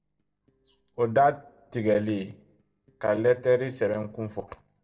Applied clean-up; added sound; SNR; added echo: neural separator model SepFormer DNS4.